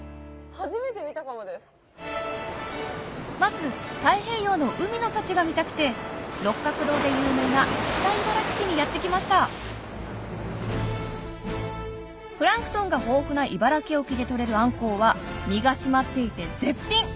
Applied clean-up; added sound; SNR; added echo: none; none; none; none.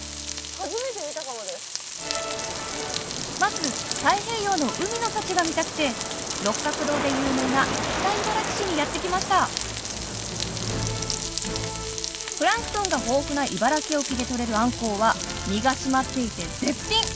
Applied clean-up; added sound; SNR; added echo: none; Frying (food); 7 dB; none.